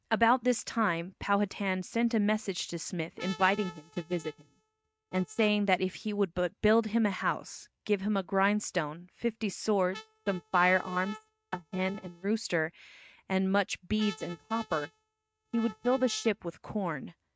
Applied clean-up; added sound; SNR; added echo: neural mask model RNNoise.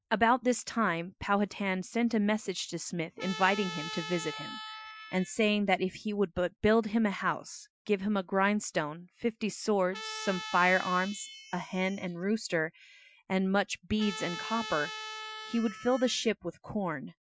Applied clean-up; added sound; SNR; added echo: classical method Wiener filter.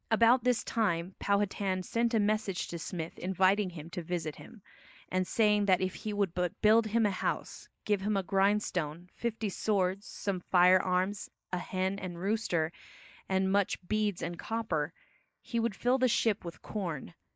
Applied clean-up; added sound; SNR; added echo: neural mask model Resemble Enhance denoiser.